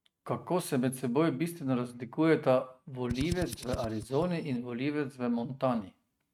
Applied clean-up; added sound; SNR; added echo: neural mask model RNNoise.